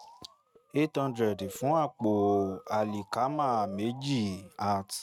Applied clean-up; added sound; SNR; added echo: neural mask model RNNoise.